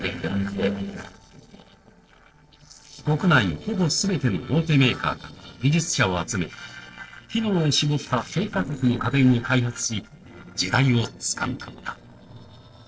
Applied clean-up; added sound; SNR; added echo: neural separator model SepFormer DNS4.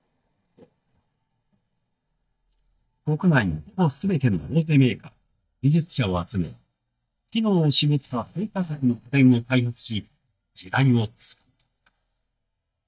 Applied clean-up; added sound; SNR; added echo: neural mask model DeepFilterNet 3.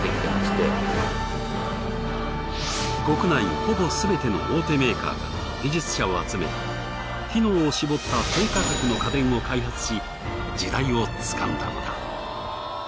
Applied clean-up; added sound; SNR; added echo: none; none; none; none.